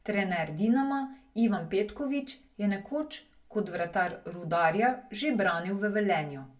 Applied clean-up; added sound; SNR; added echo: none; none; none; reverberation time 0.2 s.